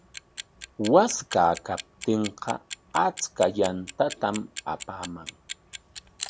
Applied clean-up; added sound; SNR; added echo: none; Clock; 14 dB; none.